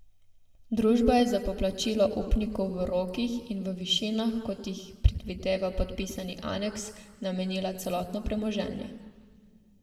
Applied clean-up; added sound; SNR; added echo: none; none; none; reverberation time 1.3 s.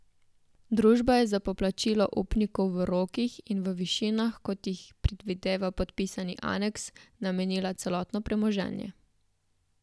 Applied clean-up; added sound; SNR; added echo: none; none; none; none.